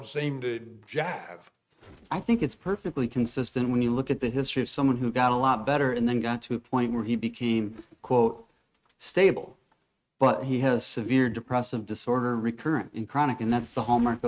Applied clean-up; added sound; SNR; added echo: neural mask model RNNoise.